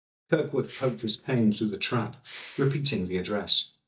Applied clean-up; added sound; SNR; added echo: neural mask model DeepFilterNet 3.